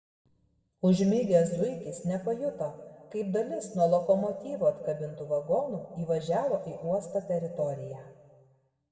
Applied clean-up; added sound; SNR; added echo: none; none; none; reverberation time 1.4 s.